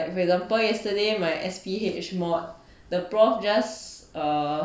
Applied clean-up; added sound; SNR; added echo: none; none; none; none.